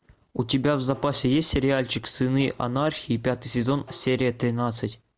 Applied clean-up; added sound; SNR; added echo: none; none; none; none.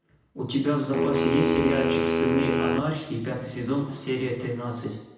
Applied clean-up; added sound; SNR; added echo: none; Wind instrument, woodwind instrument; -1 dB; reverberation time 0.9 s.